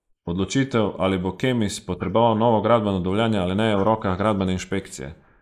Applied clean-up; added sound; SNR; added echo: neural mask model Resemble Enhance denoiser.